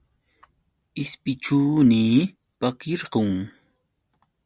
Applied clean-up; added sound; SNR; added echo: none; none; none; none.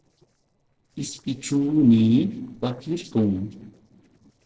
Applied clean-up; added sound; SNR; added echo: neural separator model SepFormer DNS4.